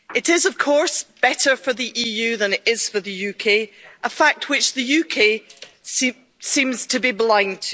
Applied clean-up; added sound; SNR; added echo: none; none; none; none.